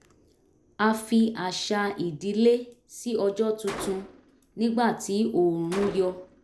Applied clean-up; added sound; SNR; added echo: none; Gunshot, gunfire; 18 dB; none.